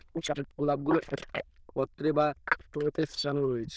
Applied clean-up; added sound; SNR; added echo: neural diffusion model UNIVERSE++.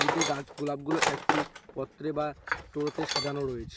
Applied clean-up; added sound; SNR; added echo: none; Tools; -1 dB; none.